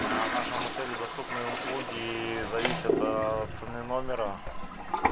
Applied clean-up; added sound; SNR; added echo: none; Toilet flush; -2 dB; none.